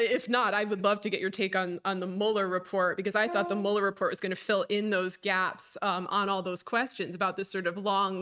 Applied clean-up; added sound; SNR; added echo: neural mask model RNNoise.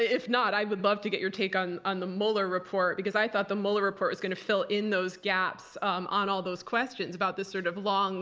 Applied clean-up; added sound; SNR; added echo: none; none; none; none.